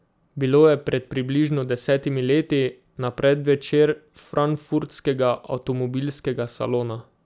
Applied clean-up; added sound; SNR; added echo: none; none; none; none.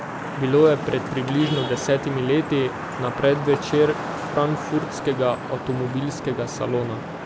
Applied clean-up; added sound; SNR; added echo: none; Traffic noise, roadway noise / Vehicle horn, car horn, honking; 7 dB; none.